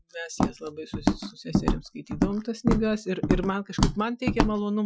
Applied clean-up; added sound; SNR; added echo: classical method Wiener filter.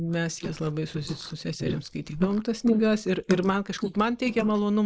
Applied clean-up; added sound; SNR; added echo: neural mask model Resemble Enhance denoiser.